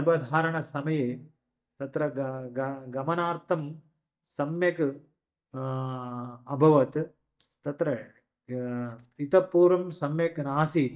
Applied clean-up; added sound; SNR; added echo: neural mask model DeepFilterNet 3.